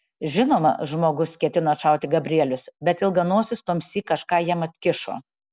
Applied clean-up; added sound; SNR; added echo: none; none; none; none.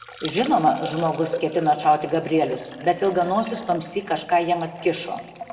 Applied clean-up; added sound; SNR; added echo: none; Liquid; 14 dB; reverberation time 1.1 s.